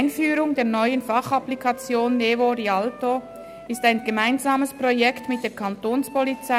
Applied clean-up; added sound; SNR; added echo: none; Wind instrument, woodwind instrument; 20 dB; none.